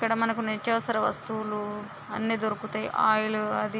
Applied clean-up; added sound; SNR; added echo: none; none; none; none.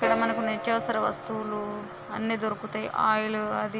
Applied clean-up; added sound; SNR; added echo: none; Piano; 7 dB; none.